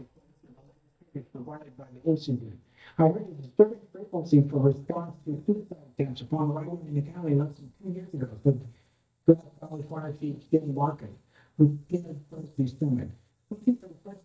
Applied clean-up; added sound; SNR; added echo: neural mask model DeepFilterNet 3.